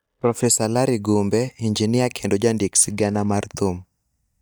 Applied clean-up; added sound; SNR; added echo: neural mask model DeepFilterNet 3.